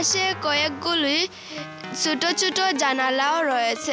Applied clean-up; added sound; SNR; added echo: none; Keyboard (musical); 14 dB; none.